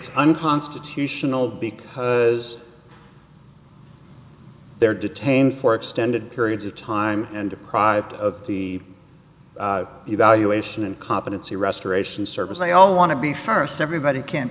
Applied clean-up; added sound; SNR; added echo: none; none; none; none.